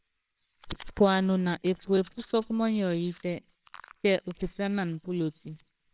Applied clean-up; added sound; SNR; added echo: neural separator model SepFormer WHAMR!.